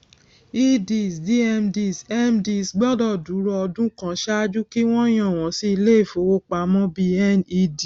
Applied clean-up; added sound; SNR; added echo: none; none; none; none.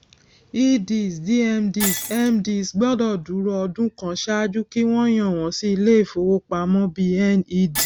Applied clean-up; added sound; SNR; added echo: none; Shatter; 15 dB; none.